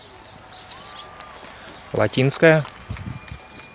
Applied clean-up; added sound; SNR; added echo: none; Applause / Crowd / Cheering; 20 dB; none.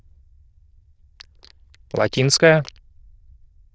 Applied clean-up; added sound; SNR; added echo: neural diffusion model UNIVERSE++.